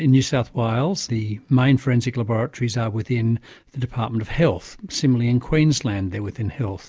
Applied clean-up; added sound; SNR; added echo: none; none; none; none.